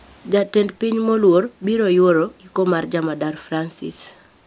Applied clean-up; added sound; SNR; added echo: none; none; none; none.